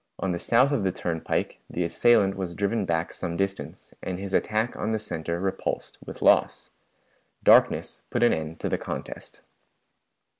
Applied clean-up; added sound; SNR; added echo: none; none; none; none.